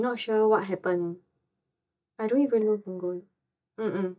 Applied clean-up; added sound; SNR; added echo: neural mask model DeepFilterNet 3.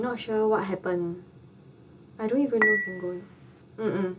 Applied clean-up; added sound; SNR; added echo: none; Dishes, pots, and pans / Chink, clink; 0 dB; reverberation time 0.2 s.